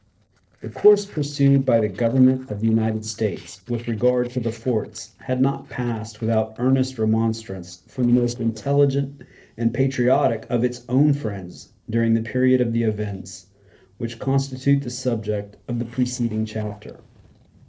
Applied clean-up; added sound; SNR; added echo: neural separator model SepFormer DNS4.